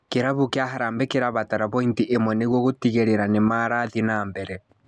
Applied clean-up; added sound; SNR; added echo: none; none; none; none.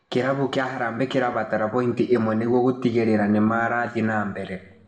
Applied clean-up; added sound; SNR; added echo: none; none; none; reverberation time 0.8 s.